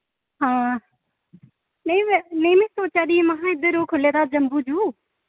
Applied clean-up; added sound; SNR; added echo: none; none; none; none.